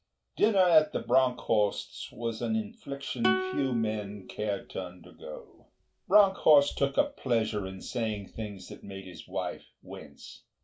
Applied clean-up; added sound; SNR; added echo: none; Plucked string instrument; 8 dB; reverberation time 0.2 s.